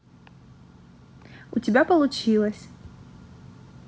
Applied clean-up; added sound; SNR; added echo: none; none; none; none.